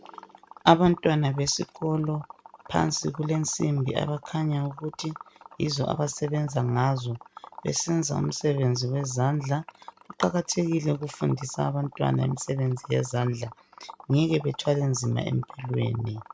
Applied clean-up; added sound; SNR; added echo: neural mask model RNNoise.